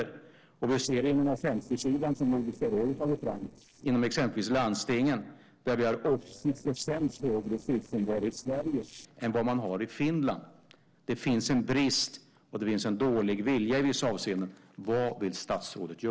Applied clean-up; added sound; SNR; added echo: neural separator model SepFormer DNS4.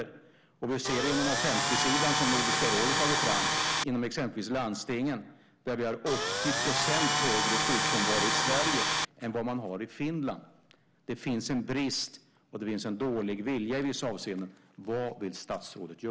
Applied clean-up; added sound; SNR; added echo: none; Tools; -5 dB; none.